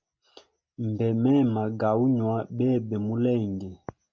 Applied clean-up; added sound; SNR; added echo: none; none; none; none.